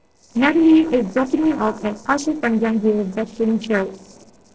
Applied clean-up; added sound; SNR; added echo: neural separator model SepFormer DNS4.